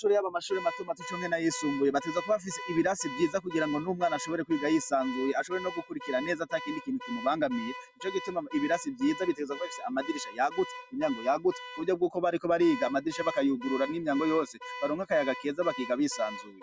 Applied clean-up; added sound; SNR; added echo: none; Alarm / Car; 13 dB; none.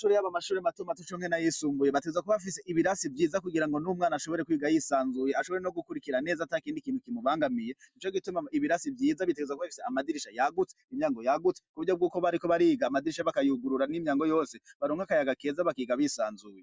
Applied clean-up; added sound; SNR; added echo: none; none; none; none.